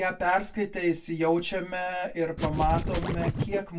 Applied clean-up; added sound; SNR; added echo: none; Scratching (performance technique); 1 dB; reverberation time 0.2 s.